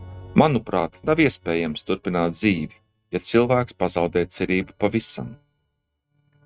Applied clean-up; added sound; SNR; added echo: neural mask model RNNoise.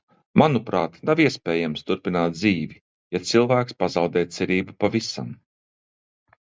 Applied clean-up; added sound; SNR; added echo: none; none; none; none.